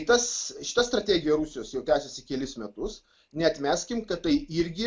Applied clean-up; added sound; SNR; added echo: none; none; none; none.